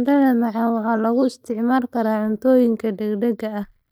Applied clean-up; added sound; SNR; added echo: neural mask model DeepFilterNet 3.